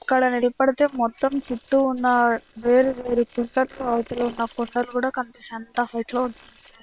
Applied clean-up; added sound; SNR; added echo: neural separator model SepFormer WHAM!.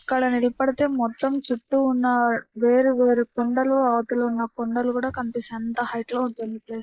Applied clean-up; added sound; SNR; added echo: neural mask model Resemble Enhance denoiser.